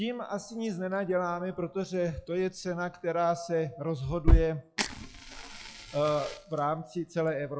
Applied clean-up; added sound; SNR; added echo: classical method log-MMSE.